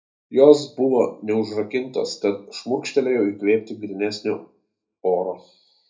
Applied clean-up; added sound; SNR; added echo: none; none; none; reverberation time 0.3 s.